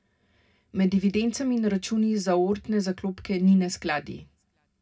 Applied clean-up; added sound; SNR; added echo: none; none; none; reverberation time 0.2 s.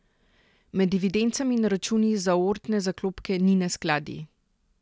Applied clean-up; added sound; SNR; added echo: none; none; none; none.